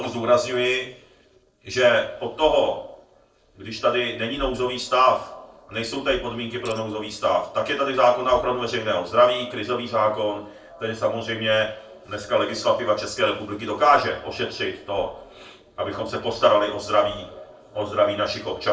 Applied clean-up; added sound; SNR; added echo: neural separator model SepFormer DNS4.